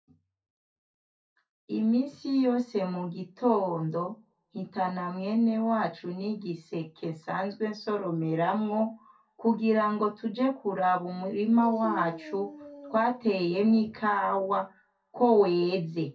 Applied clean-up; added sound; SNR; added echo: none; Dog; 14 dB; reverberation time 0.3 s.